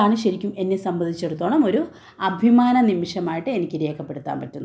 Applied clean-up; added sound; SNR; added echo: none; none; none; none.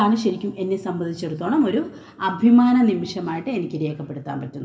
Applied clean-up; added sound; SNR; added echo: none; none; none; reverberation time 1.3 s.